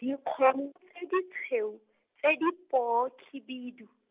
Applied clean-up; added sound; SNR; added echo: none; none; none; none.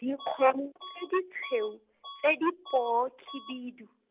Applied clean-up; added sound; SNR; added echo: none; Bus / Alarm; 17 dB; none.